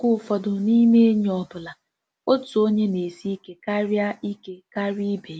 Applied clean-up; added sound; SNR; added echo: none; none; none; none.